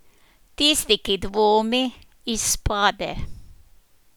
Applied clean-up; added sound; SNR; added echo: none; none; none; none.